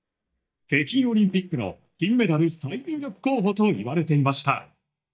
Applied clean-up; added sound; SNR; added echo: neural mask model DeepFilterNet 3.